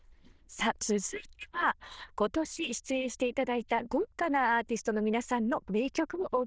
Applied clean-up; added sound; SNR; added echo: neural diffusion model UNIVERSE++.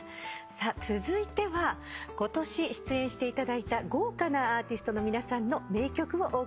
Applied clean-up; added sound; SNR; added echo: none; none; none; none.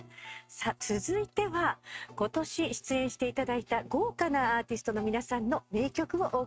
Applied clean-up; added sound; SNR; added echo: neural mask model RNNoise.